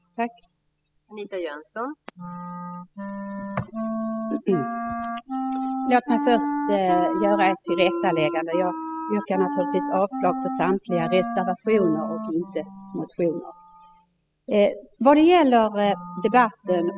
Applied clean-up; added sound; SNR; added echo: classical method spectral subtraction.